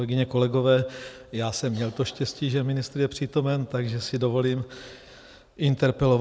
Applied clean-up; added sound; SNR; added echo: none; none; none; none.